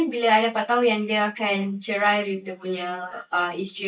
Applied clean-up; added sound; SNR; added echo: neural mask model Resemble Enhance denoiser.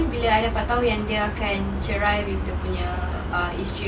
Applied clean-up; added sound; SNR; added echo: none; none; none; none.